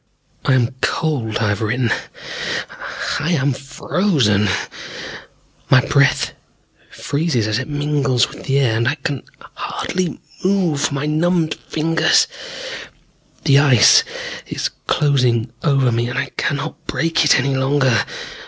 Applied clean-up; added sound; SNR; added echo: none; none; none; none.